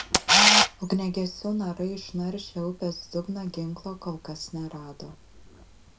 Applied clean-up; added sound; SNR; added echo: none; Camera; -5 dB; reverberation time 0.2 s.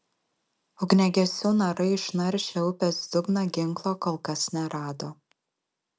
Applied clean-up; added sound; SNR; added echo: none; none; none; none.